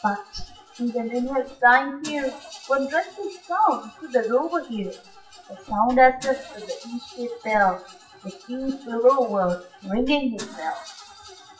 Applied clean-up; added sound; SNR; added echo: classical method WPE with log-MMSE.